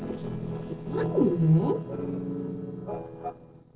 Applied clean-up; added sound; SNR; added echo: neural separator model SepFormer DNS4.